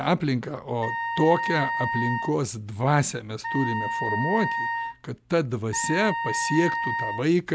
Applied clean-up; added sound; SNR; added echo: none; Wind instrument, woodwind instrument; 4 dB; none.